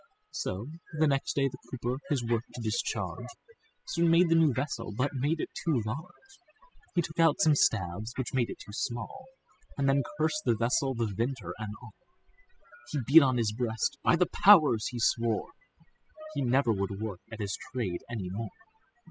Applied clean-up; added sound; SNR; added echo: classical method spectral subtraction.